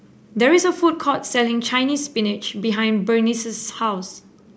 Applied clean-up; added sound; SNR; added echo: none; none; none; none.